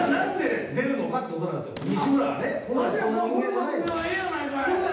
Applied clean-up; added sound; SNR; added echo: none; Boom; 19 dB; reverberation time 0.9 s.